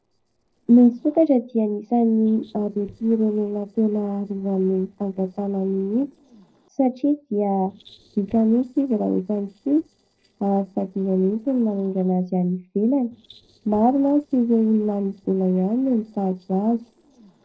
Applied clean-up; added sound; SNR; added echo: neural separator model SepFormer DNS4.